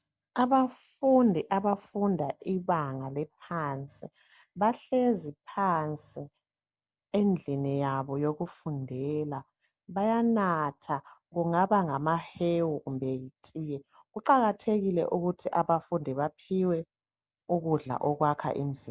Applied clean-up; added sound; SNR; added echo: none; none; none; none.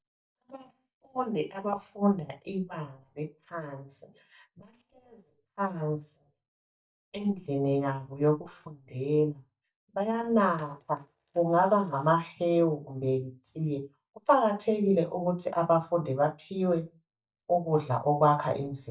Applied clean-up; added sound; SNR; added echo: neural mask model DeepFilterNet 3.